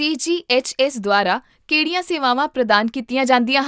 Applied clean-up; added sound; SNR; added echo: none; none; none; none.